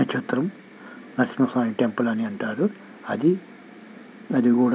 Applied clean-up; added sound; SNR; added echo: none; none; none; none.